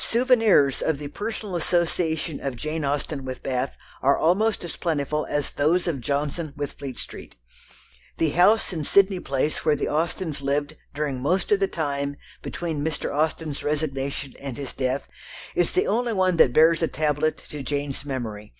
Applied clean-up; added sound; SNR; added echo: none; none; none; none.